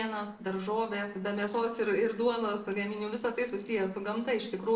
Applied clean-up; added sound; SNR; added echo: neural separator model SepFormer DNS4.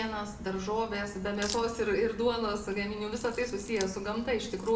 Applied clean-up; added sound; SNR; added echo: none; Crack; 13 dB; reverberation time 0.6 s.